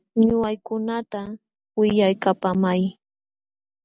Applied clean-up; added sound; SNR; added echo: none; none; none; none.